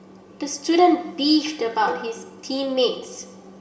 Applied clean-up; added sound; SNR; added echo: none; Cowbell; 17 dB; reverberation time 1.4 s.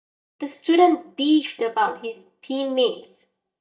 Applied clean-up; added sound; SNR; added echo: neural mask model DeepFilterNet 3.